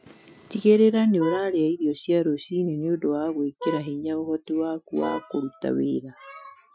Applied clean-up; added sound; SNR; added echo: classical method Wiener filter.